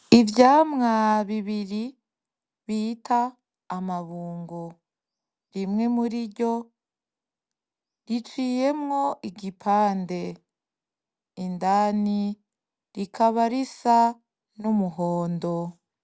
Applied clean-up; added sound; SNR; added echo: none; none; none; none.